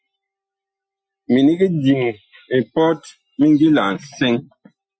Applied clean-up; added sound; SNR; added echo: classical method Wiener filter.